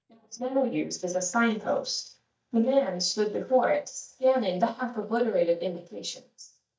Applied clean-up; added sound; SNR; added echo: neural mask model DeepFilterNet 3.